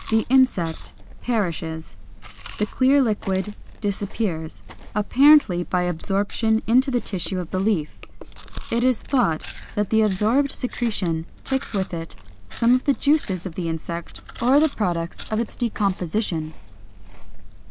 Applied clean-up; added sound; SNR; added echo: none; Chewing, mastication; 11 dB; none.